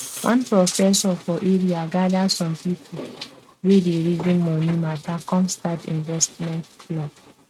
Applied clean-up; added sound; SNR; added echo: neural mask model RNNoise.